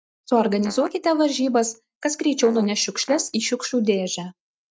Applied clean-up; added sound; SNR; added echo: neural mask model DeepFilterNet 3.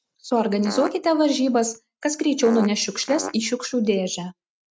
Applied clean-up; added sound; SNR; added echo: neural mask model RNNoise.